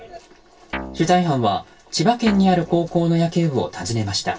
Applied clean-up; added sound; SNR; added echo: none; Guitar; 14 dB; reverberation time 0.1 s.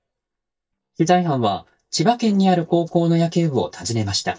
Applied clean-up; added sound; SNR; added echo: neural mask model DeepFilterNet 3.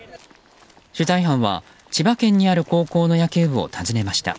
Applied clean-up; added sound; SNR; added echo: none; none; none; none.